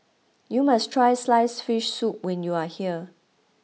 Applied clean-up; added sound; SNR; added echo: none; none; none; none.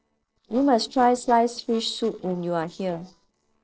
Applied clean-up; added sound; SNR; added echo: neural separator model SepFormer DNS4.